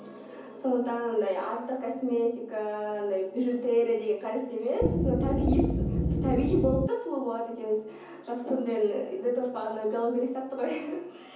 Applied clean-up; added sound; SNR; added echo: none; Wind instrument, woodwind instrument; -3 dB; reverberation time 0.7 s.